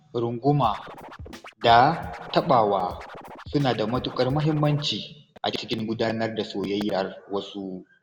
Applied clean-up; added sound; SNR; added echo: none; Scratching (performance technique); 16 dB; none.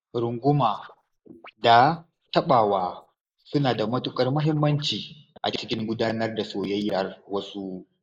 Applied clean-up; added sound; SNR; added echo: neural mask model Resemble Enhance denoiser.